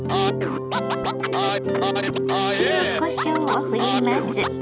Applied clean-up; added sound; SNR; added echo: none; Keyboard (musical) + Scratching (performance technique); -3 dB; none.